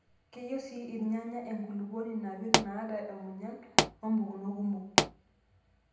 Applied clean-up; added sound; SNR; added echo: none; Explosion; -4 dB; reverberation time 0.8 s.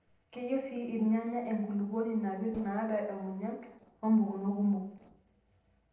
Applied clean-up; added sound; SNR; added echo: neural separator model SepFormer DNS4.